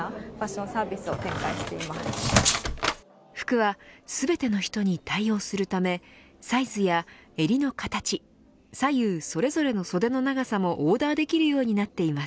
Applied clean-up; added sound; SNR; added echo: none; Squeak; 0 dB; none.